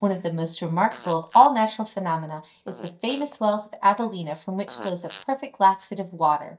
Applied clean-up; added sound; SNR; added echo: neural mask model DeepFilterNet 3.